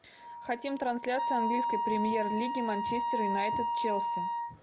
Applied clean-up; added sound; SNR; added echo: none; Wind instrument, woodwind instrument; -1 dB; none.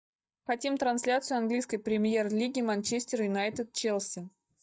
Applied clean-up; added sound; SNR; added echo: neural mask model DeepFilterNet 3.